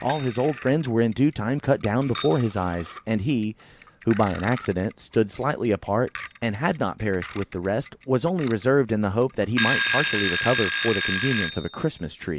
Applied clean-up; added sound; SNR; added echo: none; Alarm / Clock; 5 dB; none.